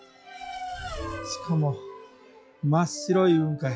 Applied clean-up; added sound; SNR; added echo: classical method log-MMSE.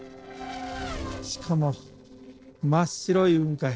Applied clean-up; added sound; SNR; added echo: neural separator model SepFormer DNS4.